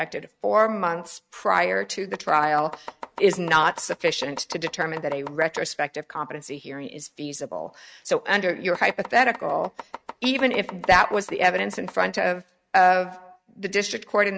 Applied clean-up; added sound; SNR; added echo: neural mask model RNNoise.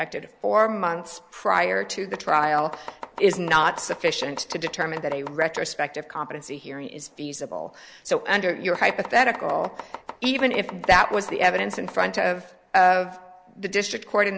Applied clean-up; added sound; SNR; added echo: none; Domestic sounds, home sounds; 14 dB; none.